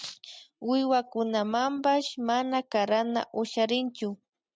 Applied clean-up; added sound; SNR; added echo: none; none; none; none.